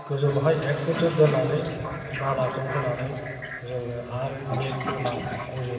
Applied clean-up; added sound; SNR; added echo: none; Toilet flush; 9 dB; reverberation time 2.8 s.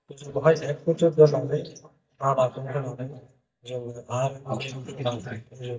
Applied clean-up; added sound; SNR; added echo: neural mask model DeepFilterNet 3.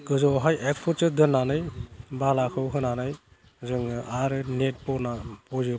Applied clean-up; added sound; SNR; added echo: none; none; none; none.